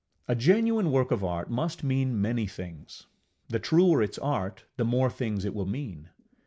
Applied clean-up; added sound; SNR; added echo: none; none; none; none.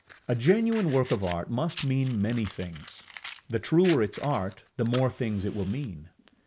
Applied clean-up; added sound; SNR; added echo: none; Fire; 16 dB; none.